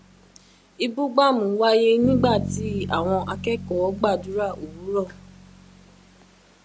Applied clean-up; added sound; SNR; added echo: none; Bass guitar; 10 dB; none.